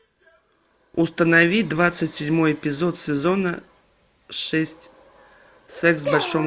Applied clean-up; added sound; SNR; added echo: none; none; none; none.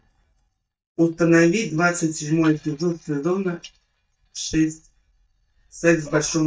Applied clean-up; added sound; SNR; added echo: neural mask model DeepFilterNet 3.